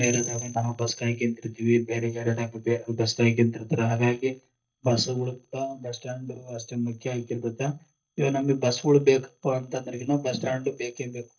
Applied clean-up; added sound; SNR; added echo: neural mask model DeepFilterNet 3.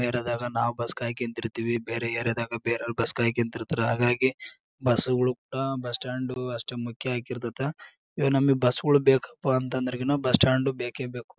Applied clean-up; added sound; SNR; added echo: none; none; none; none.